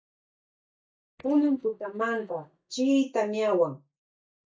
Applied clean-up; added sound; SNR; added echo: neural mask model DeepFilterNet 3.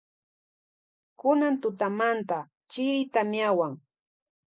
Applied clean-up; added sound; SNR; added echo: none; none; none; none.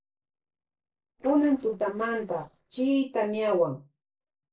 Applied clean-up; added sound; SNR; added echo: neural separator model SepFormer DNS4.